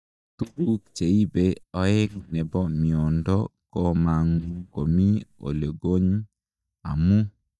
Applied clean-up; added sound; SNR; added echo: neural mask model DeepFilterNet 3.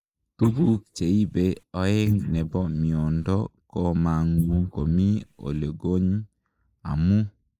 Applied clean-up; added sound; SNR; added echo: neural mask model Resemble Enhance denoiser.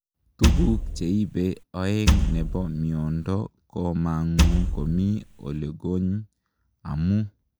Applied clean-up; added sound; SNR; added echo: none; Wood; -2 dB; none.